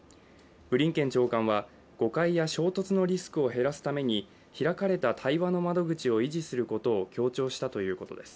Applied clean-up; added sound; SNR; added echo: none; none; none; none.